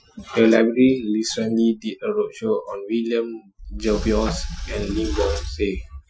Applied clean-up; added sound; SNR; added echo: classical method Wiener filter.